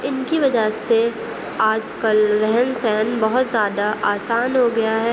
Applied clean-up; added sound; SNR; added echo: none; none; none; none.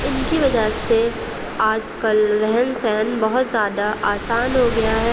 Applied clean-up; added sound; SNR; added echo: none; Waves, surf; 9 dB; none.